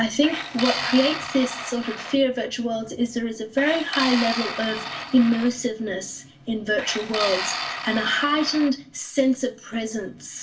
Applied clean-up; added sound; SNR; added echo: none; Tools; 8 dB; reverberation time 0.2 s.